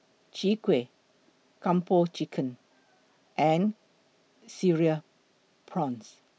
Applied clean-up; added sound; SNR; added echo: none; none; none; none.